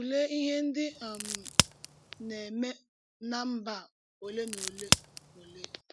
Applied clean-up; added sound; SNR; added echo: none; Crack; -4 dB; none.